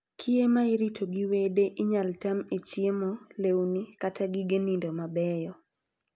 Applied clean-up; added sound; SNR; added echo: none; none; none; none.